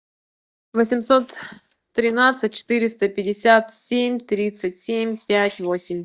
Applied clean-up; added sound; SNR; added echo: neural mask model DeepFilterNet 3.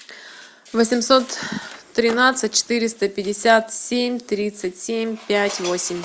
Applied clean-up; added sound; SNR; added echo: none; Skateboard; 19 dB; none.